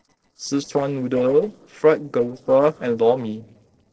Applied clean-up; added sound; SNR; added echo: neural separator model SepFormer DNS4.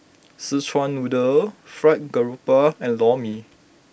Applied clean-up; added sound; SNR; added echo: none; none; none; none.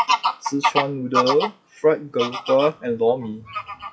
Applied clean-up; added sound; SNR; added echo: classical method log-MMSE.